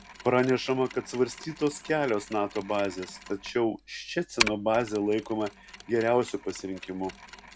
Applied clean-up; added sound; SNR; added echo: none; Mechanisms; 11 dB; none.